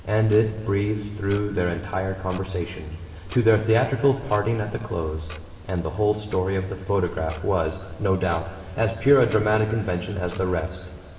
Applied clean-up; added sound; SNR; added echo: none; Clock; 17 dB; reverberation time 1.9 s.